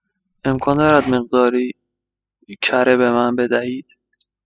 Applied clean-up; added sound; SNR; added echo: classical method spectral subtraction.